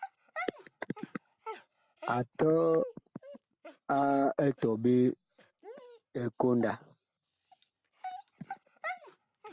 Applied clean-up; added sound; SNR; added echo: none; Dog; 15 dB; none.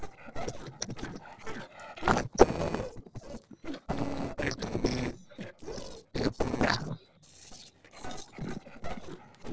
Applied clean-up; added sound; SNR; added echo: neural separator model SepFormer DNS4.